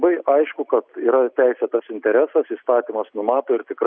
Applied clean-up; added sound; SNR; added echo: none; none; none; none.